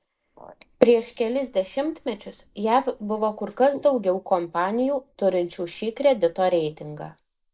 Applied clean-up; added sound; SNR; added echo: neural mask model Resemble Enhance denoiser.